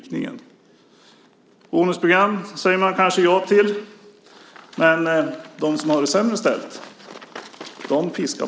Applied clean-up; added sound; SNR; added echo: none; none; none; none.